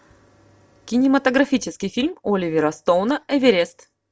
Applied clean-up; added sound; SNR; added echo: none; none; none; none.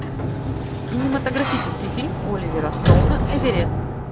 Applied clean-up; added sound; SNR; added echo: none; Sliding door; -5 dB; none.